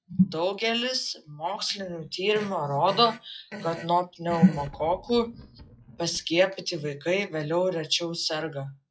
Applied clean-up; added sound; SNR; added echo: classical method log-MMSE.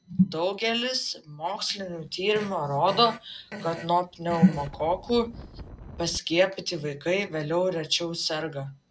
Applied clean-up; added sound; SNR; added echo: none; Fart + Wind; 15 dB; none.